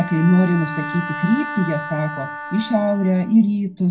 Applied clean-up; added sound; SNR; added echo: none; Bowed string instrument; 11 dB; reverberation time 0.3 s.